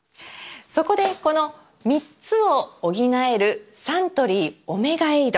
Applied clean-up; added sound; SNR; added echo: none; none; none; none.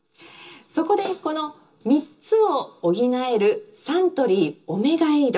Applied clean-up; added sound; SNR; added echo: none; none; none; reverberation time 0.2 s.